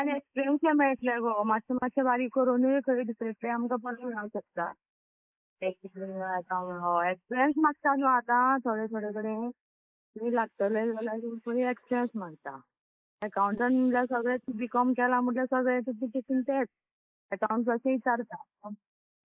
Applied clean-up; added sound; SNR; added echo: neural mask model Resemble Enhance denoiser.